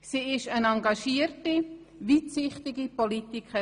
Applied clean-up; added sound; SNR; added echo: none; none; none; none.